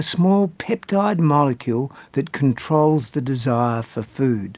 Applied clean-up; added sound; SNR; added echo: none; none; none; none.